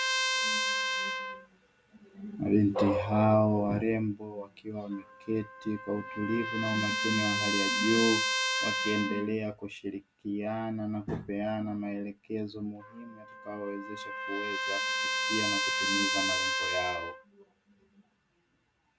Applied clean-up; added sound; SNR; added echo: none; Trumpet; 2 dB; none.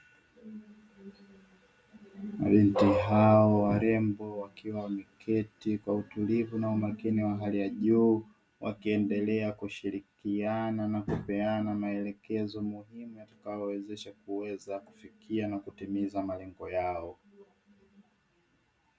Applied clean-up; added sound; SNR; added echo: none; none; none; none.